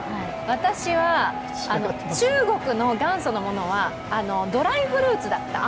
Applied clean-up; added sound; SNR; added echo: none; Wind instrument, woodwind instrument; 15 dB; none.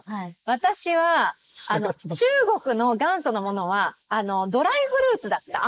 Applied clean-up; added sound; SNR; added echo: neural mask model Resemble Enhance denoiser.